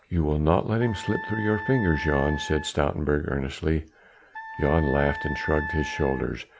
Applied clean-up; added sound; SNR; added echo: none; Wind instrument, woodwind instrument; 10 dB; none.